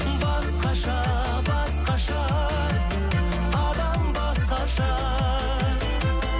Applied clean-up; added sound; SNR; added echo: none; none; none; none.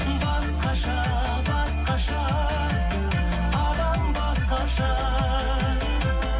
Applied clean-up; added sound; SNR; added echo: none; none; none; reverberation time 0.2 s.